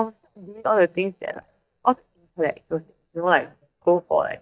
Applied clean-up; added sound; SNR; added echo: neural mask model DeepFilterNet 3.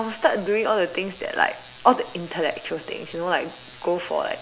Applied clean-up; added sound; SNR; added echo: none; none; none; none.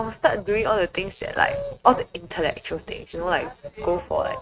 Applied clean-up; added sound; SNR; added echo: neural mask model RNNoise.